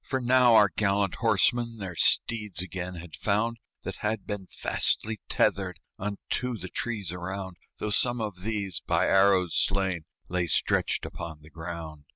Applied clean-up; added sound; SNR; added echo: none; none; none; none.